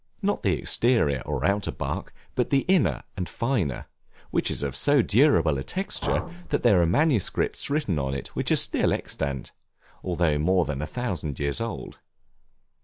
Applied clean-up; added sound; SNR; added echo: none; Liquid; 13 dB; none.